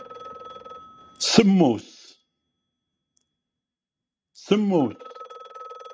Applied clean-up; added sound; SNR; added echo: neural mask model RNNoise.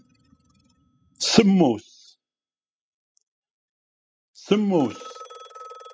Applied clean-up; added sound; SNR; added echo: classical method spectral subtraction.